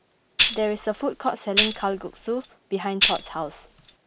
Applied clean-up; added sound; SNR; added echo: none; Tambourine; -1 dB; none.